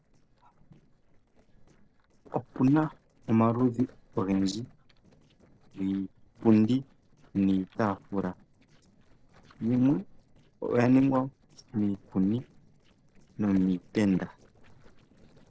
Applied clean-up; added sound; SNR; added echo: neural separator model SepFormer DNS4.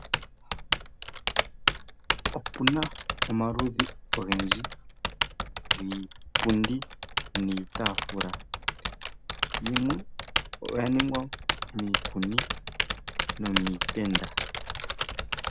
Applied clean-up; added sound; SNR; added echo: none; Typing; -2 dB; none.